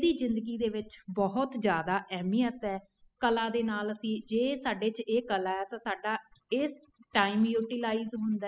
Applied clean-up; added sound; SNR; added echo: classical method spectral subtraction.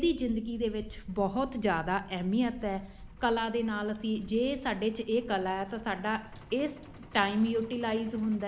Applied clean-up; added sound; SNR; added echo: none; Truck; 17 dB; none.